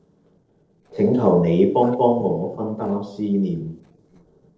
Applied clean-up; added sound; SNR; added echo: neural separator model SepFormer DNS4.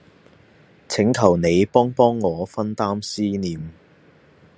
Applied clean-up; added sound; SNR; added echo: none; none; none; none.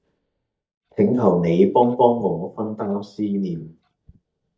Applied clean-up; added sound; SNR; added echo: neural mask model DeepFilterNet 3.